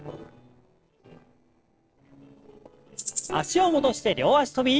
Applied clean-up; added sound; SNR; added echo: neural separator model SepFormer DNS4.